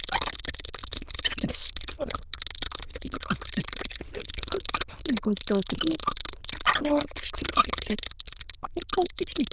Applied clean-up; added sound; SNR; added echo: neural diffusion model UNIVERSE++.